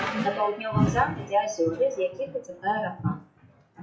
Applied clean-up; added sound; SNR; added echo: classical method WPE with log-MMSE.